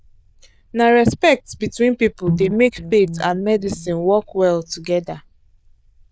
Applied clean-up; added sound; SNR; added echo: neural diffusion model UNIVERSE++.